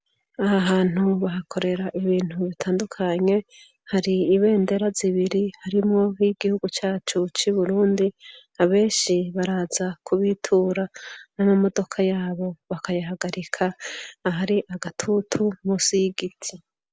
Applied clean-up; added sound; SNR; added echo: none; none; none; none.